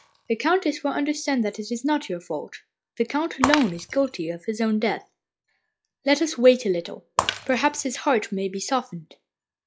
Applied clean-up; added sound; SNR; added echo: classical method log-MMSE.